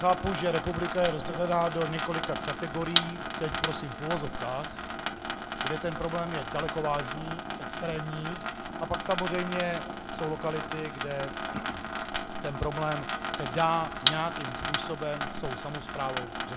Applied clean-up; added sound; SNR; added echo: none; Sink (filling or washing) / Water tap, faucet; 1 dB; none.